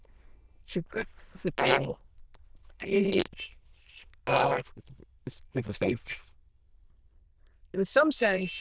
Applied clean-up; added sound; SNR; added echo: neural diffusion model UNIVERSE++.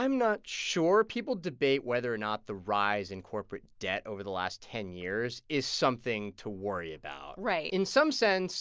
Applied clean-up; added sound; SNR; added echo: none; none; none; none.